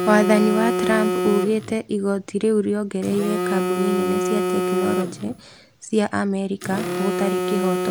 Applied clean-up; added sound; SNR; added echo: none; Telephone; 2 dB; none.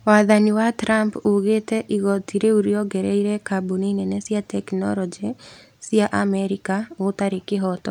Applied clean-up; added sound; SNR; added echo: none; none; none; none.